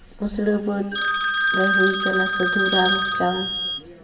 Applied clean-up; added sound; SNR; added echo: none; Telephone; -3 dB; reverberation time 0.9 s.